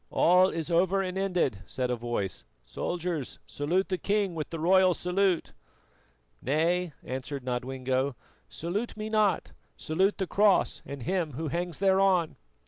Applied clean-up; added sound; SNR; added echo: none; none; none; none.